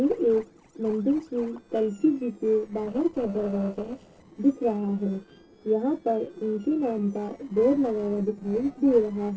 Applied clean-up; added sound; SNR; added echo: neural separator model SepFormer DNS4.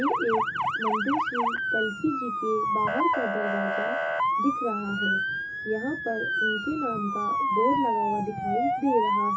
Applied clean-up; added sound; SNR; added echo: none; Motor vehicle (road) / Siren; -3 dB; reverberation time 0.2 s.